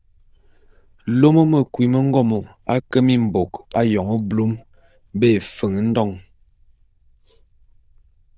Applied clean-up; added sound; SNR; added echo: neural diffusion model UNIVERSE++.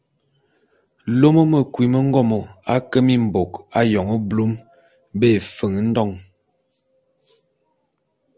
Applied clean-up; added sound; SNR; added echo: none; none; none; none.